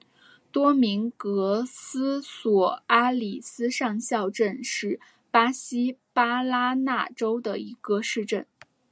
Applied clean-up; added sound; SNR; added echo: none; none; none; none.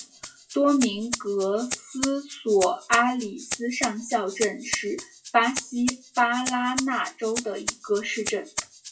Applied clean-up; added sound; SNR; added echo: classical method WPE with log-MMSE.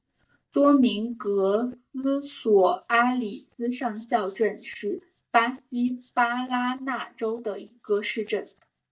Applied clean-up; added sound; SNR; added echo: neural mask model DeepFilterNet 3.